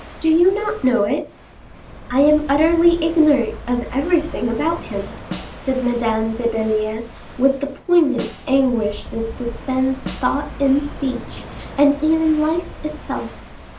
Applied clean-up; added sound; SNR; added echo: none; Walk, footsteps / Waves, surf / Wind + Snare drum; 14 dB; none.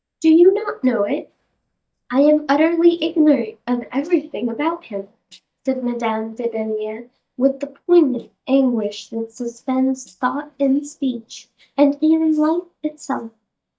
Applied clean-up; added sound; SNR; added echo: neural mask model DeepFilterNet 3.